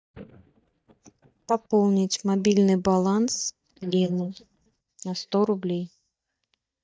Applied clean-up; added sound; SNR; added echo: neural mask model DeepFilterNet 3.